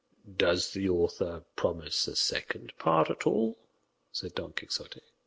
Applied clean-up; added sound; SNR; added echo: none; none; none; none.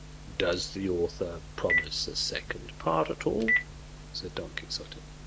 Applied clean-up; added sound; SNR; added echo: none; Telephone; 3 dB; none.